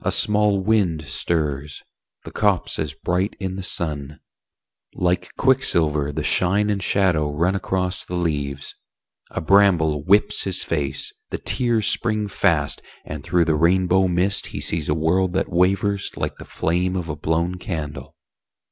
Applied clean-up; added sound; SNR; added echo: none; none; none; none.